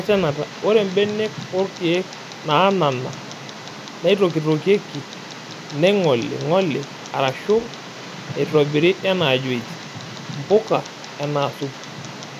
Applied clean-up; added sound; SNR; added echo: none; Tick; 13 dB; none.